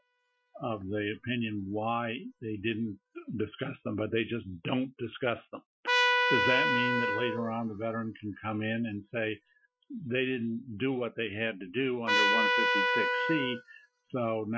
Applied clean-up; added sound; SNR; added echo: classical method Wiener filter.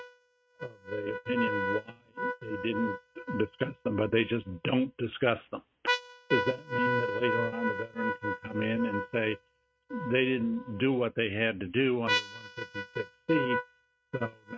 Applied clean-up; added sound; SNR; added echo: neural mask model RNNoise.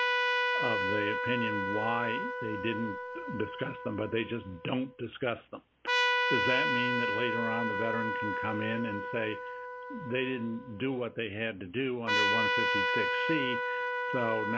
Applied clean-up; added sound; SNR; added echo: none; Trumpet; -2 dB; none.